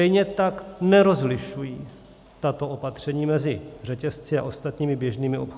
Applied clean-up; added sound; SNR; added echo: none; none; none; none.